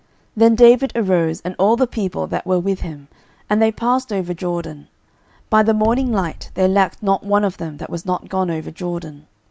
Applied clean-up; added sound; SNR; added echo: none; Bass drum; 14 dB; none.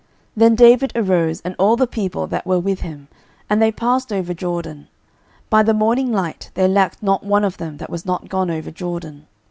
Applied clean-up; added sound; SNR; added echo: none; none; none; none.